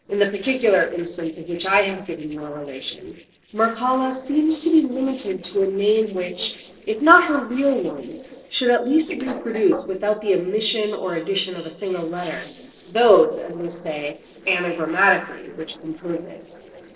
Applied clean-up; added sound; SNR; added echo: neural separator model SepFormer DNS4.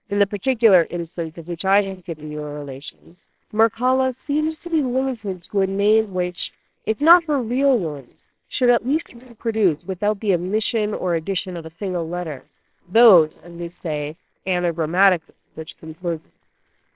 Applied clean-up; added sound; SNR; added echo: neural separator model SepFormer WHAMR!.